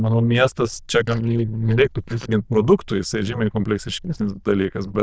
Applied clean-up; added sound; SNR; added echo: neural diffusion model UNIVERSE++.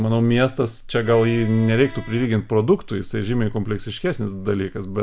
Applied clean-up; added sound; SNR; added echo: none; Accordion; 16 dB; none.